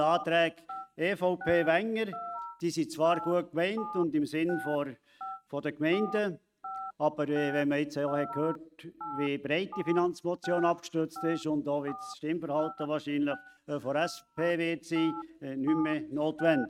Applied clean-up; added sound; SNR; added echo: neural mask model RNNoise.